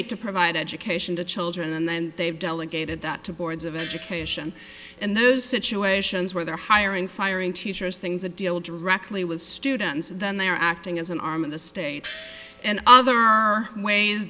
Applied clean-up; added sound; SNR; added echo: none; Gong; 17 dB; none.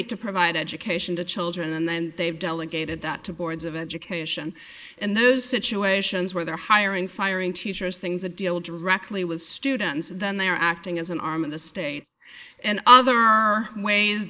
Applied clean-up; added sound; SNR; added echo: neural mask model Resemble Enhance denoiser.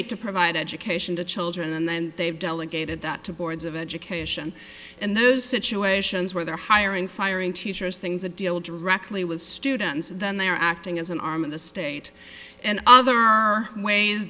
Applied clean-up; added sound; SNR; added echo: none; none; none; none.